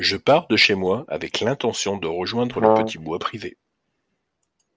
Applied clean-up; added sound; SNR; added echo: none; Brass instrument; -4 dB; none.